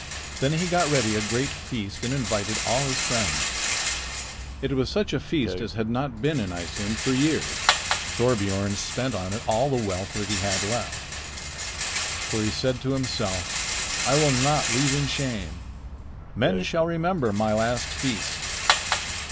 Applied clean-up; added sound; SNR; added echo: none; Rattle; 3 dB; none.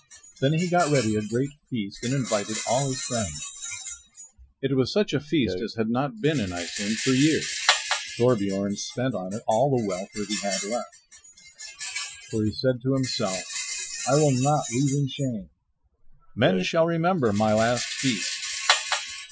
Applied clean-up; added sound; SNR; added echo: classical method Wiener filter.